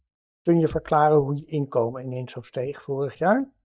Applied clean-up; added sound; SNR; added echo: neural mask model DeepFilterNet 3.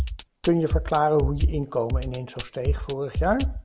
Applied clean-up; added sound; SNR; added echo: none; Drum kit; 2 dB; none.